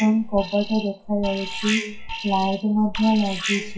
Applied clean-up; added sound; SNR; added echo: classical method WPE with log-MMSE.